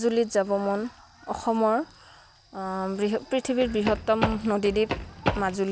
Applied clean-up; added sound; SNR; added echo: none; Run; 5 dB; none.